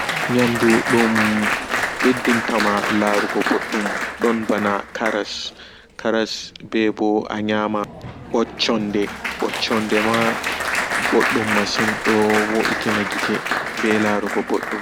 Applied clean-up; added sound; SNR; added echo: none; Applause; 3 dB; none.